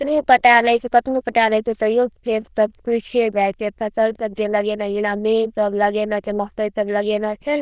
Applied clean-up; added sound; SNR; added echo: neural diffusion model UNIVERSE++.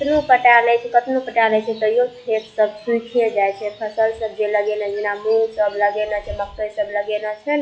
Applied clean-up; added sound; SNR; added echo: classical method log-MMSE.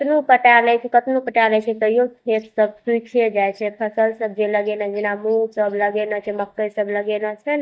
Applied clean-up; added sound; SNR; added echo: neural mask model DeepFilterNet 3.